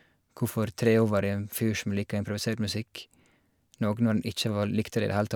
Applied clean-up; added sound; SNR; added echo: none; none; none; none.